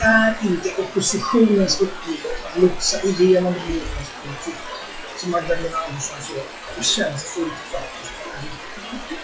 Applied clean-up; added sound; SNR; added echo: classical method WPE with log-MMSE.